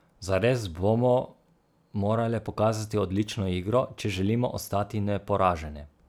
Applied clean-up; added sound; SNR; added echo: none; none; none; none.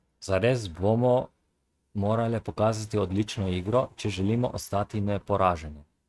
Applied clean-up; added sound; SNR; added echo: neural mask model RNNoise.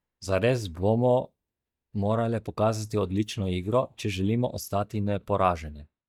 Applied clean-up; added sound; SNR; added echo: neural mask model DeepFilterNet 3.